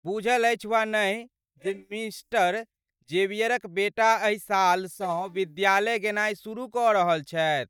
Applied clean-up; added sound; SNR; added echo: neural mask model DeepFilterNet 3.